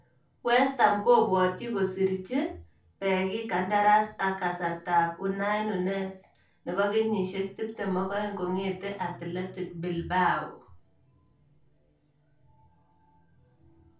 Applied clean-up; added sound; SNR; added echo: none; none; none; reverberation time 0.3 s.